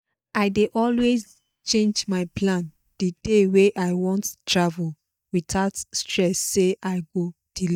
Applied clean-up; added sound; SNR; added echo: neural mask model DeepFilterNet 3.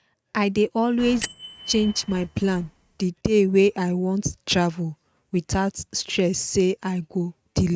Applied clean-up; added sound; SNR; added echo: neural mask model RNNoise.